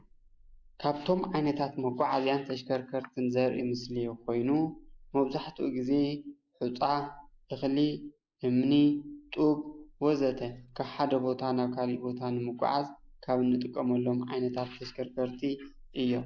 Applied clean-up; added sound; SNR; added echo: neural mask model Resemble Enhance denoiser.